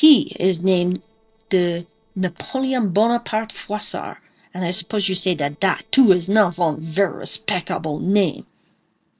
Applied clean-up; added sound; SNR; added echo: neural separator model SepFormer DNS4.